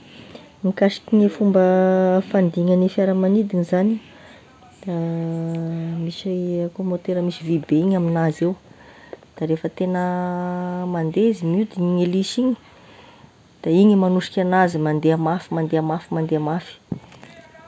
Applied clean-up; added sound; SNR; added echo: none; none; none; none.